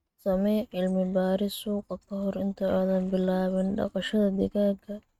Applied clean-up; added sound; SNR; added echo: neural mask model RNNoise.